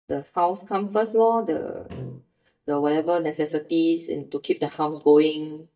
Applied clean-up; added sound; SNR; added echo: neural mask model DeepFilterNet 3.